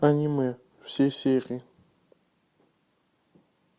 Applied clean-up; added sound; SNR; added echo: none; none; none; none.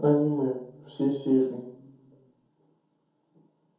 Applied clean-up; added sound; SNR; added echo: none; none; none; reverberation time 0.6 s.